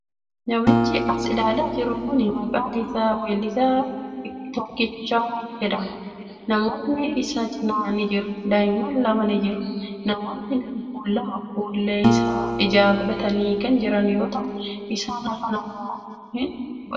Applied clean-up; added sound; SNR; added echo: none; Acoustic guitar; 3 dB; reverberation time 2.2 s.